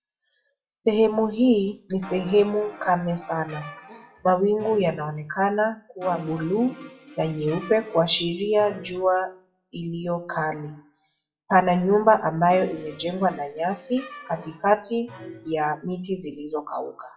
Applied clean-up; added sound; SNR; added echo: classical method WPE with log-MMSE.